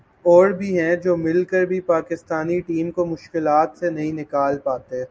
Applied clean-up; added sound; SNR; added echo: none; none; none; none.